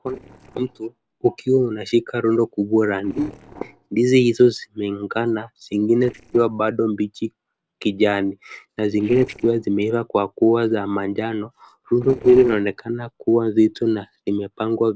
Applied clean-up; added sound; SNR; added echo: neural separator model SepFormer DNS4.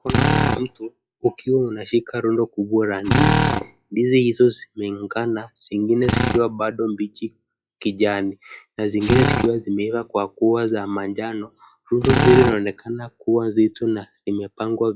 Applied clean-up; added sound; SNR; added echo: classical method log-MMSE.